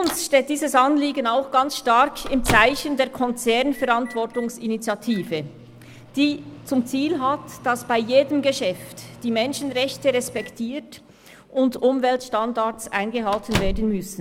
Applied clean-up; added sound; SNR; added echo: none; Microwave oven; 13 dB; none.